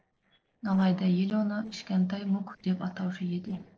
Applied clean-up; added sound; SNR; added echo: neural separator model SepFormer DNS4.